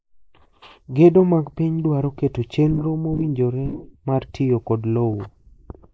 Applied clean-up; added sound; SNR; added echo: neural mask model Resemble Enhance denoiser.